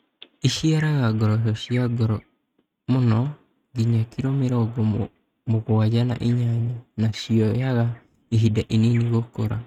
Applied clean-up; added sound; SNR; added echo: neural mask model RNNoise.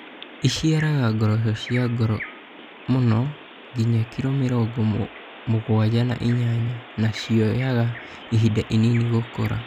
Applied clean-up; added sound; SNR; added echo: none; Bird vocalization, bird call, bird song; 17 dB; none.